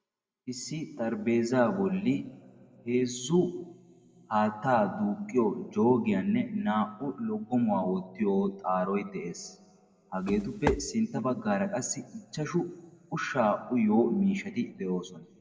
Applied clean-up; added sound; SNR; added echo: none; Walk, footsteps; 6 dB; reverberation time 1.5 s.